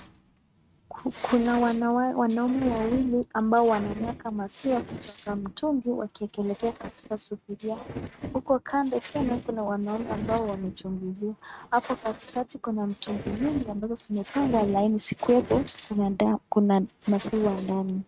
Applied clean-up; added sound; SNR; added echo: neural mask model RNNoise.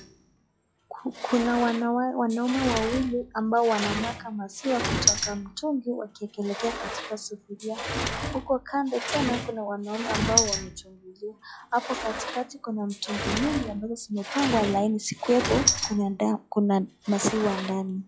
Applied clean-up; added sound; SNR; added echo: classical method log-MMSE.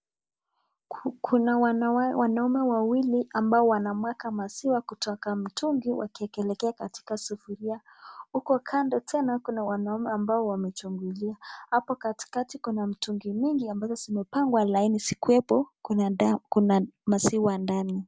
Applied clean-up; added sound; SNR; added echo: none; none; none; none.